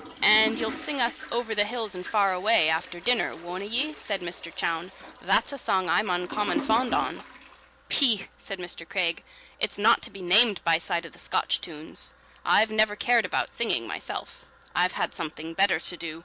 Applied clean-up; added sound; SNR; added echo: none; Toilet flush; 14 dB; none.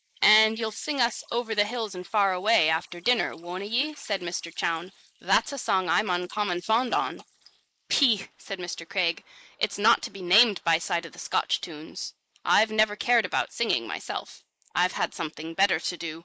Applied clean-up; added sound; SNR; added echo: neural mask model Resemble Enhance denoiser.